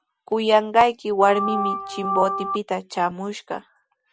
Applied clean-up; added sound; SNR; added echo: none; Organ; 3 dB; none.